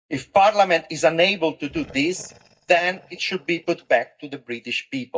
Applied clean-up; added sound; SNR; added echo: neural mask model DeepFilterNet 3.